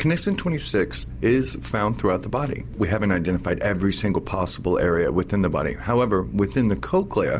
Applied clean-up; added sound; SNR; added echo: none; none; none; none.